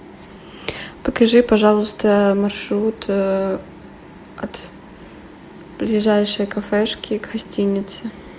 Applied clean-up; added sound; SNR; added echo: none; none; none; none.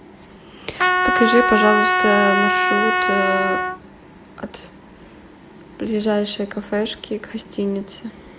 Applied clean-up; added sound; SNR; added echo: none; Trumpet; -5 dB; none.